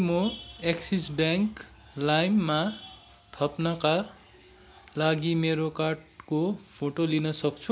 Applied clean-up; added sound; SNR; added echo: none; none; none; none.